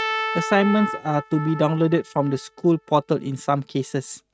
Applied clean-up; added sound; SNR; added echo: neural mask model RNNoise.